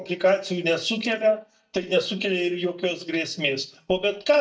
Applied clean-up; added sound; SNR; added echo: neural mask model DeepFilterNet 3.